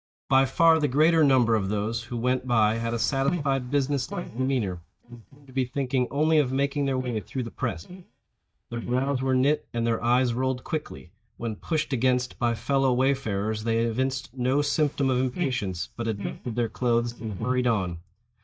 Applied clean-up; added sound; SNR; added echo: neural mask model DeepFilterNet 3.